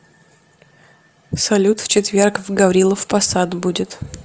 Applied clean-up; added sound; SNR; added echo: none; none; none; none.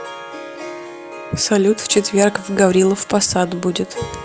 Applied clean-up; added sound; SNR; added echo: none; Harp; 15 dB; none.